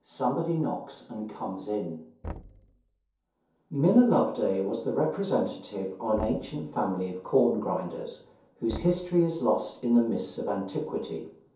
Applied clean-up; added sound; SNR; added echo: none; Knock; 18 dB; reverberation time 0.6 s.